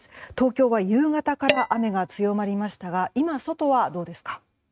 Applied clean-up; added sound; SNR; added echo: neural mask model RNNoise.